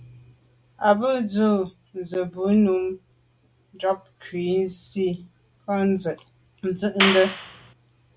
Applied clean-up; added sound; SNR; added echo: none; Clapping; 0 dB; none.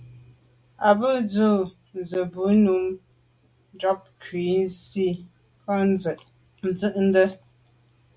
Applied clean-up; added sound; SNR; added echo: none; none; none; none.